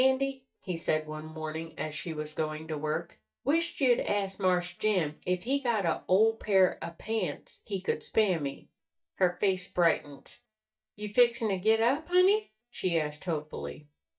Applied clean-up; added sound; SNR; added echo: neural mask model DeepFilterNet 3.